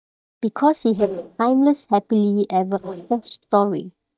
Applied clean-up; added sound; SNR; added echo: neural mask model DeepFilterNet 3.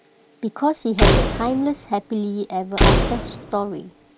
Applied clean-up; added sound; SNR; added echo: none; Slam; -4 dB; none.